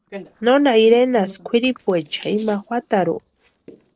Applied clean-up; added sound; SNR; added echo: neural separator model SepFormer DNS4.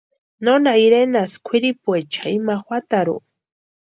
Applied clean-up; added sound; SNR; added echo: none; none; none; none.